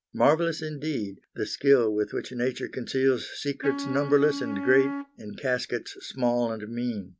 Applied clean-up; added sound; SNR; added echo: none; Wind instrument, woodwind instrument; 8 dB; none.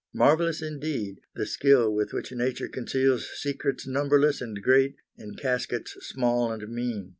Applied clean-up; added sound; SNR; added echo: none; none; none; none.